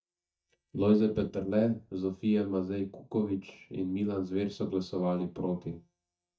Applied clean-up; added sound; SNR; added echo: neural mask model DeepFilterNet 3.